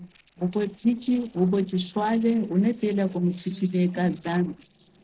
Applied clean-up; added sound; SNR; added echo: neural separator model SepFormer DNS4.